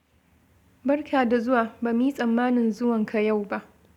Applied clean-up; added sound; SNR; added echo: none; none; none; none.